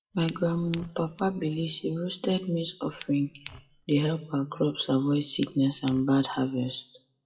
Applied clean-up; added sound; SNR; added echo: classical method WPE with log-MMSE.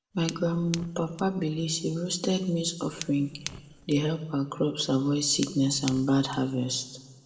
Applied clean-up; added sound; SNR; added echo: none; Fire; 17 dB; reverberation time 1.3 s.